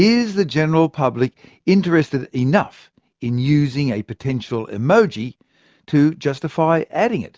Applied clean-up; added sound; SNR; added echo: none; none; none; none.